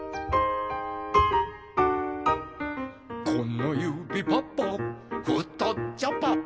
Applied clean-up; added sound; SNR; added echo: none; none; none; none.